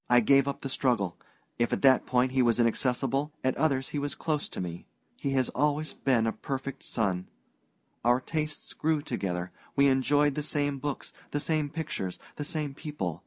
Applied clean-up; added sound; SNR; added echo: none; none; none; none.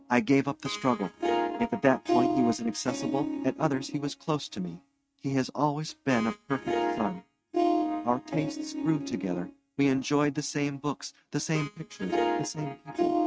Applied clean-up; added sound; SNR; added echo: neural mask model RNNoise.